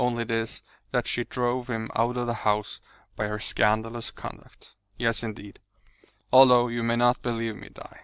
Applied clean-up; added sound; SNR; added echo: none; none; none; none.